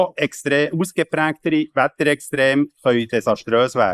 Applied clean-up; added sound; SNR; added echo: neural mask model Resemble Enhance denoiser.